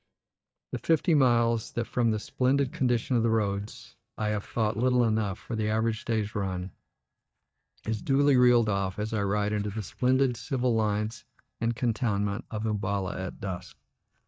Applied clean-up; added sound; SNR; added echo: neural mask model DeepFilterNet 3.